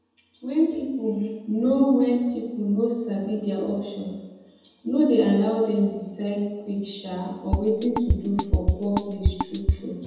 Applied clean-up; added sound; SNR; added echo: none; Drum kit; 0 dB; reverberation time 1.1 s.